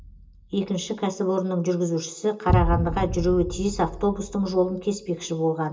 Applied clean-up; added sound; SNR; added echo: none; Boom; 6 dB; reverberation time 0.2 s.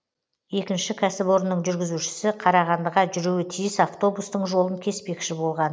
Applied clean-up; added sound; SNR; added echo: none; none; none; none.